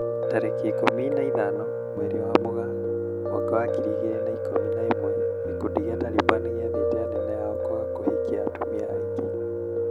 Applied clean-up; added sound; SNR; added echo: none; Piano; -3 dB; none.